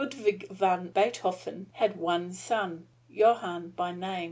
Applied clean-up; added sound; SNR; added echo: none; none; none; none.